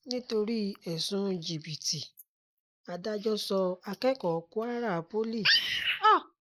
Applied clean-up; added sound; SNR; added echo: neural mask model Resemble Enhance denoiser.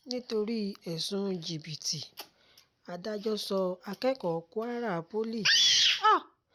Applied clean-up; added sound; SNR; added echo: none; none; none; none.